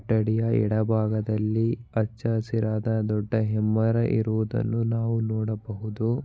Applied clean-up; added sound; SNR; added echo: none; none; none; none.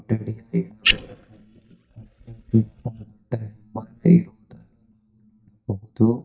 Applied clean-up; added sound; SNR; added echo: neural mask model DeepFilterNet 3.